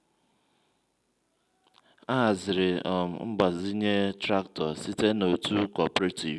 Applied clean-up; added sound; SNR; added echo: none; none; none; none.